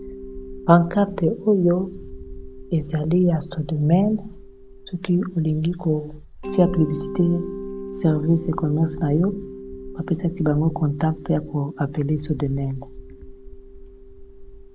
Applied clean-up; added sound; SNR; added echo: none; Wind + Mallet percussion; 12 dB; none.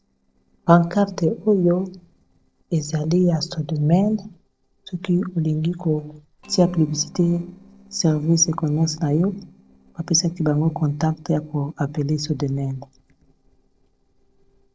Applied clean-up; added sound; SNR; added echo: neural separator model SepFormer DNS4.